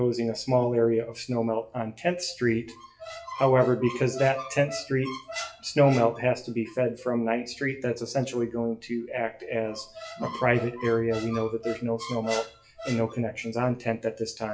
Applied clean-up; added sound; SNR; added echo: classical method WPE with log-MMSE.